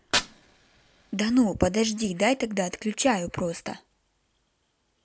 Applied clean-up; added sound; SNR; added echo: none; Fire; 11 dB; none.